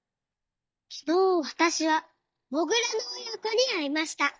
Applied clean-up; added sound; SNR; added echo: neural mask model DeepFilterNet 3.